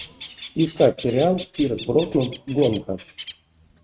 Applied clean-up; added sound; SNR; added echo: neural mask model RNNoise.